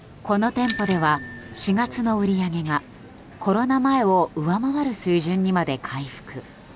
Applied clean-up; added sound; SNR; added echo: none; Bicycle bell; 10 dB; none.